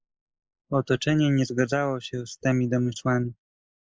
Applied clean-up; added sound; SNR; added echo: neural mask model Resemble Enhance denoiser.